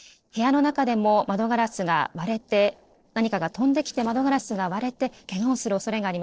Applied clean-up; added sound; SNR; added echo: neural separator model SepFormer DNS4.